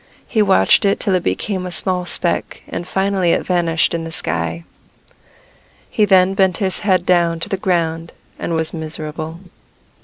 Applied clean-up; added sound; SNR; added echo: none; none; none; none.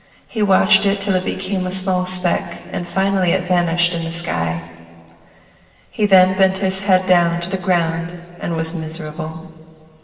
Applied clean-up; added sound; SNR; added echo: none; none; none; reverberation time 2.5 s.